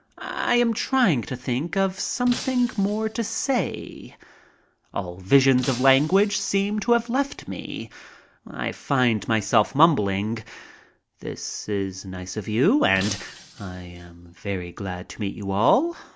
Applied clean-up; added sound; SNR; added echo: none; Shatter; 17 dB; none.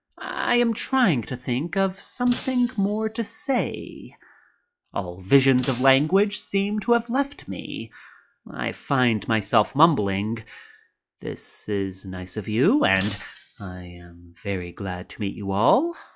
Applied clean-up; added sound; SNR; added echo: classical method log-MMSE.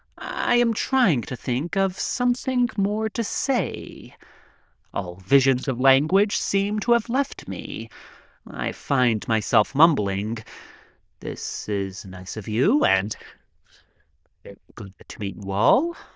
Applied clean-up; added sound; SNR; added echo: neural diffusion model UNIVERSE++.